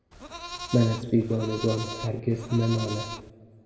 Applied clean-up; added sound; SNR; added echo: none; Livestock, farm animals, working animals; 11 dB; reverberation time 1.6 s.